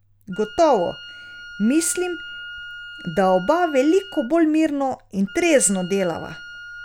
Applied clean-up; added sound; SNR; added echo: none; Wind instrument, woodwind instrument; 17 dB; none.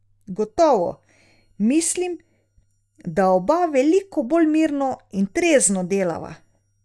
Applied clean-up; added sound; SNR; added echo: neural mask model DeepFilterNet 3.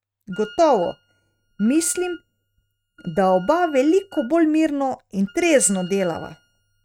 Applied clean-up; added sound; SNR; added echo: neural mask model RNNoise.